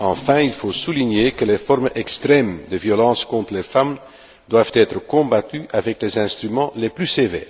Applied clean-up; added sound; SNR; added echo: none; none; none; none.